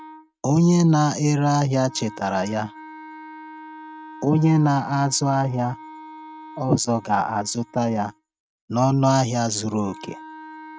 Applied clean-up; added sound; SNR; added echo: neural mask model RNNoise.